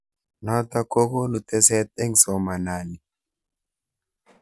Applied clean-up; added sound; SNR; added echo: none; none; none; none.